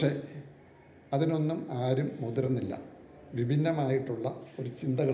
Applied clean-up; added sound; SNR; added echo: none; none; none; reverberation time 0.8 s.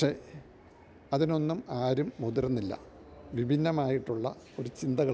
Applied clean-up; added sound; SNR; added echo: none; none; none; none.